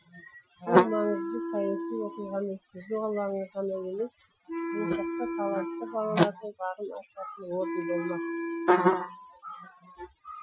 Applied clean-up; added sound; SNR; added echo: classical method Wiener filter.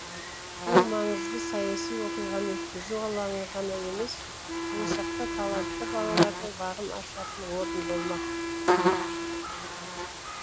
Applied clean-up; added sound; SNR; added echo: none; Buzz + Wind instrument, woodwind instrument; -4 dB; none.